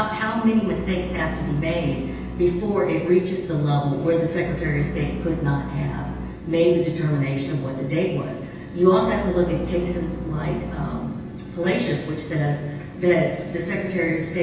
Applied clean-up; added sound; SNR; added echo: none; Bowed string instrument; 10 dB; reverberation time 0.9 s.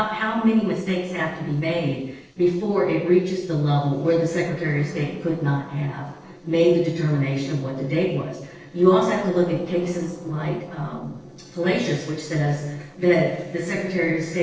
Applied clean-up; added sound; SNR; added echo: neural separator model SepFormer DNS4.